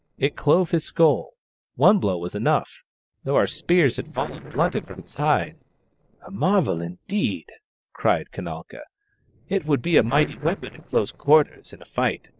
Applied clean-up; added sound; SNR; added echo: neural separator model SepFormer DNS4.